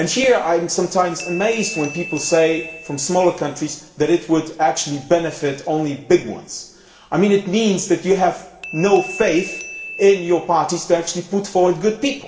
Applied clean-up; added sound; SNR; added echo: none; Glass / Bell; 16 dB; reverberation time 0.9 s.